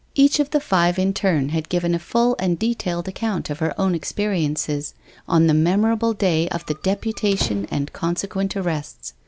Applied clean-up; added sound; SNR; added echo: none; Squeak; 16 dB; none.